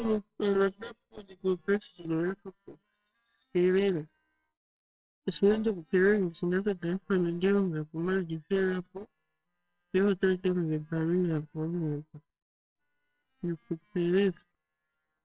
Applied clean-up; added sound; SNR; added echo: neural separator model SepFormer WHAMR!.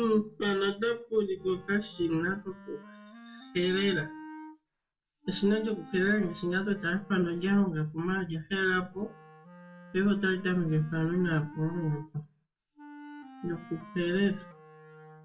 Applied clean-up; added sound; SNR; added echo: none; Wind instrument, woodwind instrument; 19 dB; reverberation time 0.2 s.